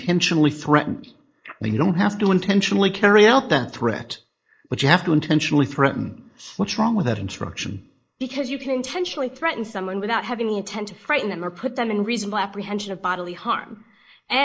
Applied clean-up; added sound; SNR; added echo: neural mask model Resemble Enhance denoiser.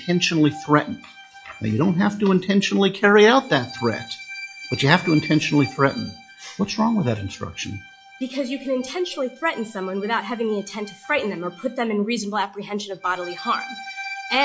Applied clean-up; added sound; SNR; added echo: classical method log-MMSE.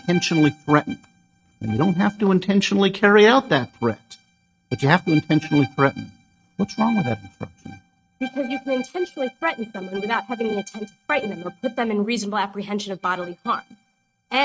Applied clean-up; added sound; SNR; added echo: neural mask model RNNoise.